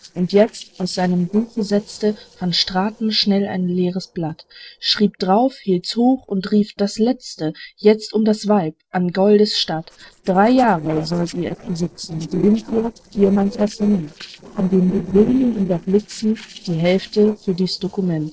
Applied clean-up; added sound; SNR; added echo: neural separator model SepFormer DNS4.